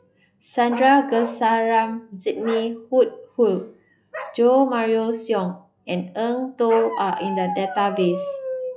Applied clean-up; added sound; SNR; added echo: classical method log-MMSE.